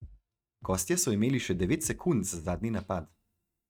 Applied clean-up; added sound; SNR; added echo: neural mask model RNNoise.